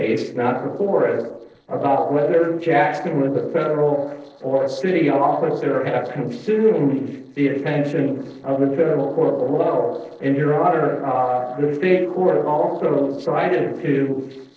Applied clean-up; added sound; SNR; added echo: neural separator model SepFormer DNS4.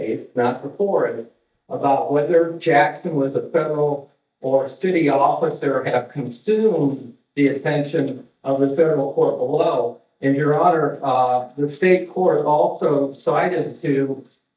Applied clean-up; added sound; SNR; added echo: neural mask model DeepFilterNet 3.